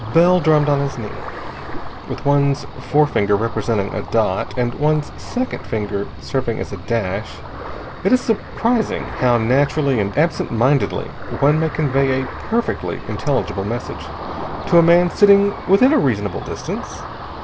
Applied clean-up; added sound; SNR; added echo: none; Ocean; 10 dB; none.